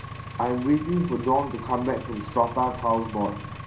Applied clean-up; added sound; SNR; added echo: none; Engine; 11 dB; reverberation time 0.3 s.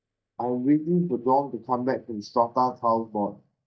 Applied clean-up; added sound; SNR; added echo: neural mask model DeepFilterNet 3.